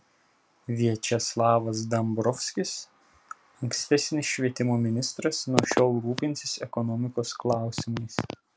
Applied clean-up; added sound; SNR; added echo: none; none; none; none.